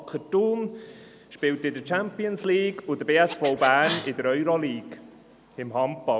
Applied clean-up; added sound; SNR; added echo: none; Scratching (performance technique); 12 dB; none.